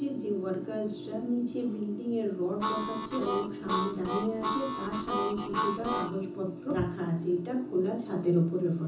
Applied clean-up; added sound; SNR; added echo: none; Harmonica; 3 dB; reverberation time 0.6 s.